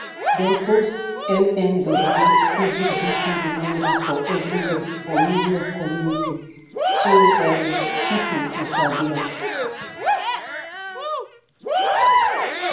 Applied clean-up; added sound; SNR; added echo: none; Crowd / Cheering; -2 dB; reverberation time 0.9 s.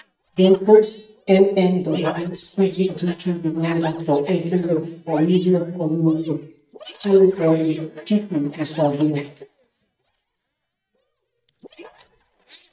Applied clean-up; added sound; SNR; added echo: neural mask model DeepFilterNet 3.